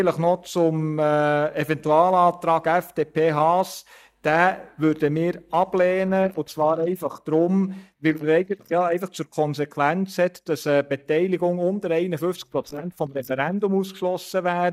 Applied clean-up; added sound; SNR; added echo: neural mask model DeepFilterNet 3.